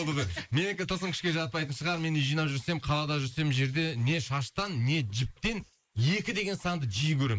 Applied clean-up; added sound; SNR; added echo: neural mask model Resemble Enhance denoiser.